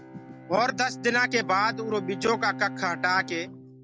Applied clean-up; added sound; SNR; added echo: none; Bowed string instrument; 11 dB; none.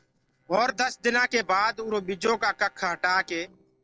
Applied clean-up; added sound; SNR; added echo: neural separator model SepFormer DNS4.